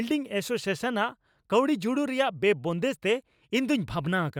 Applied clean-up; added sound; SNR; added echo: none; none; none; none.